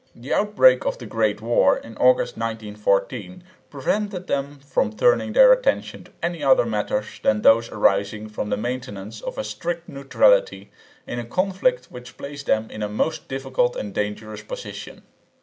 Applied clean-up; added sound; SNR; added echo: none; none; none; none.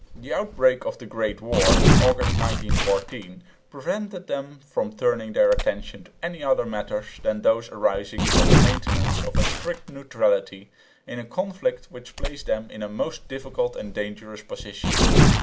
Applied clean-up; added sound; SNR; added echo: none; Tearing; -2 dB; none.